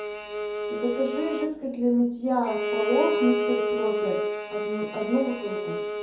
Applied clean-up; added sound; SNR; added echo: none; Bowed string instrument; 1 dB; reverberation time 0.6 s.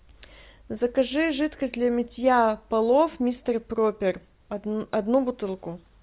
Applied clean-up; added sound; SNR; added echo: none; none; none; none.